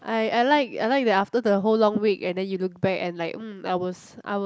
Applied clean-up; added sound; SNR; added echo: none; none; none; none.